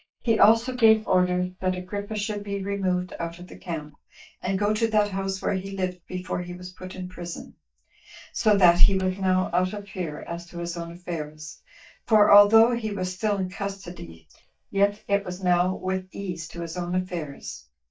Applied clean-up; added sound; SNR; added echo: neural mask model DeepFilterNet 3.